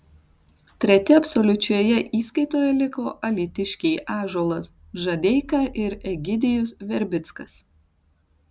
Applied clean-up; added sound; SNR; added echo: none; none; none; none.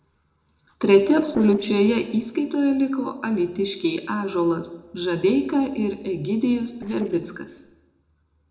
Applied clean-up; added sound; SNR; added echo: neural separator model SepFormer DNS4.